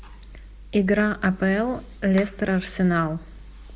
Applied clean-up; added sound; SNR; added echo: none; none; none; none.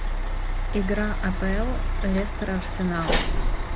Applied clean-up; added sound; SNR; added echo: none; Truck; -4 dB; none.